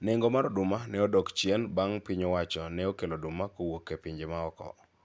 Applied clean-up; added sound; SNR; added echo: none; none; none; none.